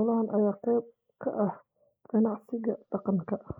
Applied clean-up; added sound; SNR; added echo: neural mask model Resemble Enhance denoiser.